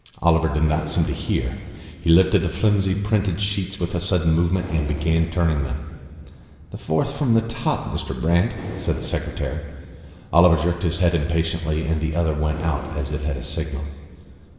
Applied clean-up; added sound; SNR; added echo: none; Breathing; 17 dB; reverberation time 2.9 s.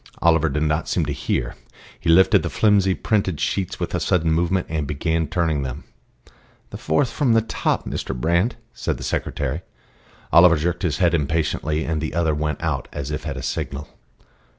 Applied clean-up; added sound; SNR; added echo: none; none; none; none.